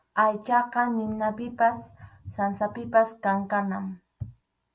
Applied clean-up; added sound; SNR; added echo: none; none; none; none.